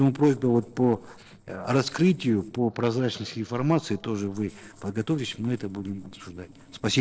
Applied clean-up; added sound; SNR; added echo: neural separator model SepFormer DNS4.